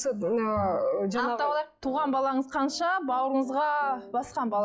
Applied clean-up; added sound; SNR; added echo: classical method log-MMSE.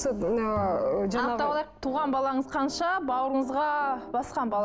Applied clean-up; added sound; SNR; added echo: none; Bowed string instrument + Piano; 16 dB; none.